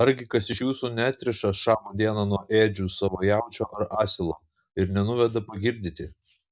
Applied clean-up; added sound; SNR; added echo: none; none; none; none.